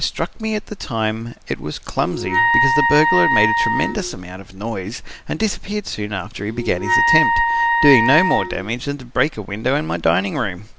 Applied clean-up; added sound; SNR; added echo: none; Wind instrument, woodwind instrument; -2 dB; none.